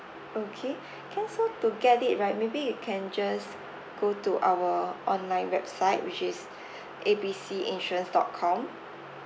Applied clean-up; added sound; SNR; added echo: none; none; none; none.